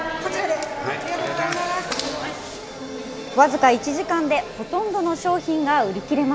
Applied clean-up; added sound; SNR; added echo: none; none; none; none.